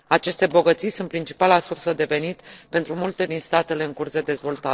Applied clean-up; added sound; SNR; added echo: neural separator model SepFormer DNS4.